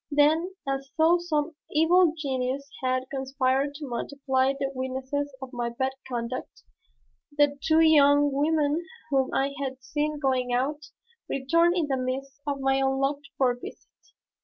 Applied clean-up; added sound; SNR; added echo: none; none; none; none.